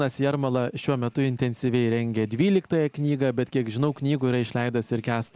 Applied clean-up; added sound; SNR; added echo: none; none; none; none.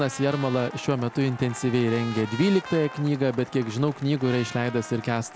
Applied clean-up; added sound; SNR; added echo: none; Applause / Cheering + Trumpet; 15 dB; none.